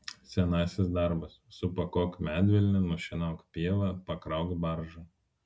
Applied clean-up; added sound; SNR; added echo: none; none; none; none.